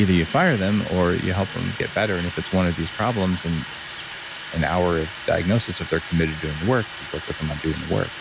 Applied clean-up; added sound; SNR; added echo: none; Sink (filling or washing) / Water tap, faucet; 10 dB; none.